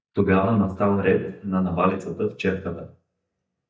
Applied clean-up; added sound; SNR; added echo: neural mask model DeepFilterNet 3.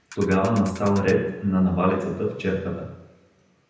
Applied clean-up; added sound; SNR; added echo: none; Ratchet, pawl; 20 dB; reverberation time 0.9 s.